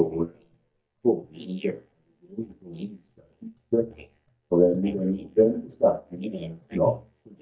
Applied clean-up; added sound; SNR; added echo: neural mask model DeepFilterNet 3.